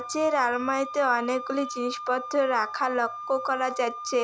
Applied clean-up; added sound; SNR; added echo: none; Wind instrument, woodwind instrument; 10 dB; none.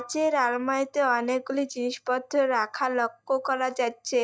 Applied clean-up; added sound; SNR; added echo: neural mask model DeepFilterNet 3.